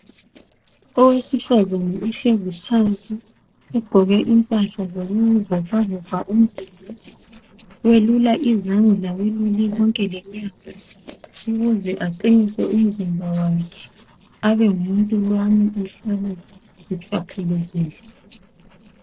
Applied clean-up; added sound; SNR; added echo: neural separator model SepFormer DNS4.